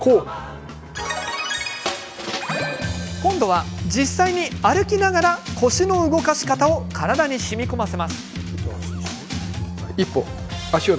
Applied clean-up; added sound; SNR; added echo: none; none; none; none.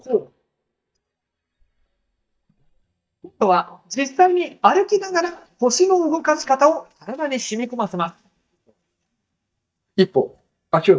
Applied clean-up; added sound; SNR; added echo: neural mask model DeepFilterNet 3.